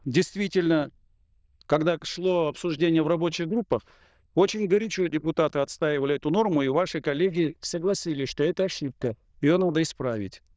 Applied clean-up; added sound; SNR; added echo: neural diffusion model UNIVERSE++.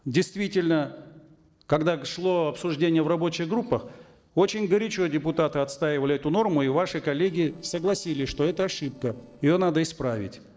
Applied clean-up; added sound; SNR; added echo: neural separator model SepFormer DNS4.